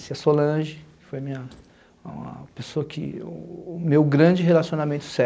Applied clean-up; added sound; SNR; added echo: none; none; none; none.